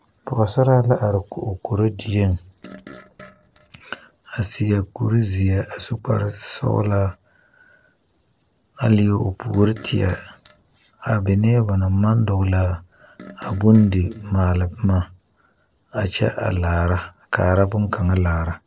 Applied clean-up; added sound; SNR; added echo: neural separator model SepFormer DNS4.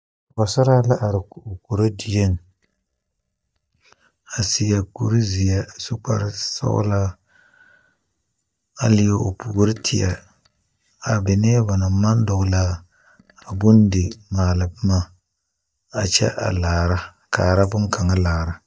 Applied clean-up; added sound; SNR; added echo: neural mask model DeepFilterNet 3.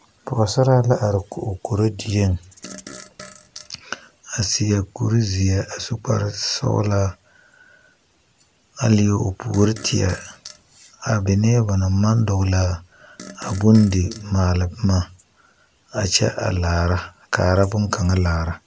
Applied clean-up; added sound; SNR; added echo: none; Fart; 20 dB; none.